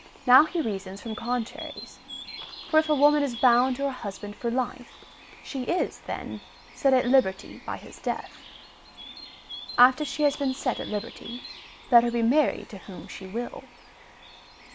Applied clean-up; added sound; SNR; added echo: none; Bird; 17 dB; none.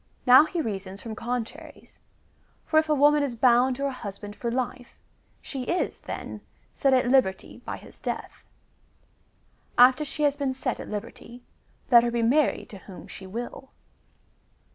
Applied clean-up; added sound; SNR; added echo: none; none; none; none.